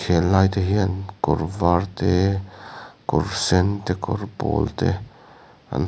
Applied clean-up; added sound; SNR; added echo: none; none; none; none.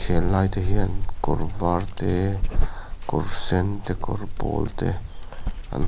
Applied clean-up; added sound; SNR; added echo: none; Dog; -2 dB; none.